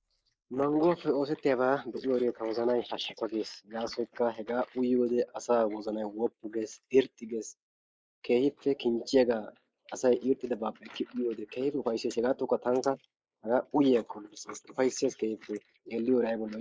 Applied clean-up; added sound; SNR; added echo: neural mask model Resemble Enhance denoiser.